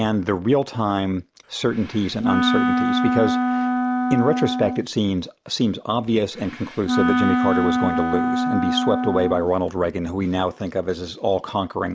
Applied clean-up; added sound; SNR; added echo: none; Wind instrument, woodwind instrument; -1 dB; none.